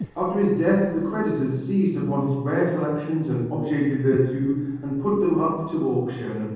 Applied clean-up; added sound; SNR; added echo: neural separator model SepFormer DNS4.